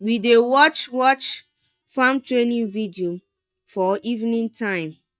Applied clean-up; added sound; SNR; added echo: neural mask model DeepFilterNet 3.